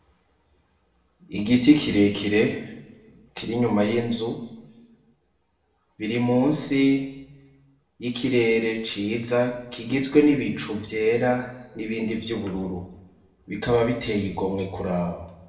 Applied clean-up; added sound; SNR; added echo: none; none; none; reverberation time 0.8 s.